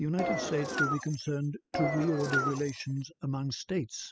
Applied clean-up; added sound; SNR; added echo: classical method spectral subtraction.